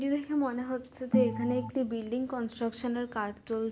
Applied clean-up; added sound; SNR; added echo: none; Organ; 2 dB; none.